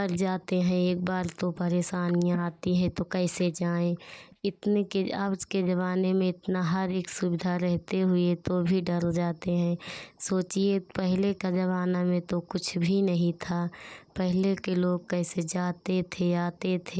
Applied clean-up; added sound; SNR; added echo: neural mask model DeepFilterNet 3.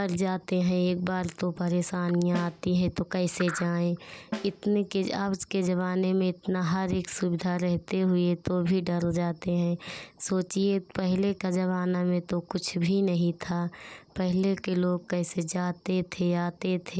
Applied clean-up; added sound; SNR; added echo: none; Snare drum; 15 dB; none.